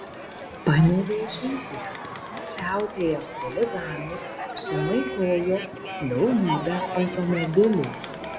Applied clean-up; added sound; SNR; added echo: none; Crowd; 8 dB; reverberation time 1.4 s.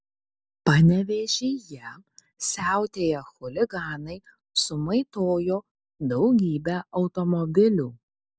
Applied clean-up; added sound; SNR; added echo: none; none; none; none.